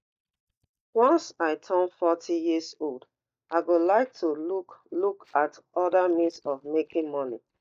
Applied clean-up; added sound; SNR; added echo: neural mask model DeepFilterNet 3.